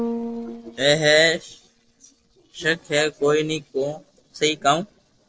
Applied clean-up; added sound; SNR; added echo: neural separator model SepFormer DNS4.